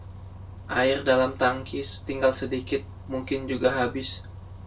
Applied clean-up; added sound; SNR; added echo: none; Bus; 14 dB; reverberation time 0.2 s.